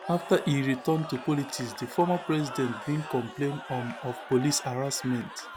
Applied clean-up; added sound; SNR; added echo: none; Crowd / Cheering; 12 dB; none.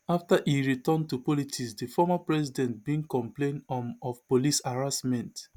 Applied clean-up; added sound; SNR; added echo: none; none; none; none.